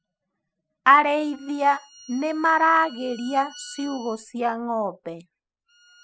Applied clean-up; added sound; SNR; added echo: classical method spectral subtraction.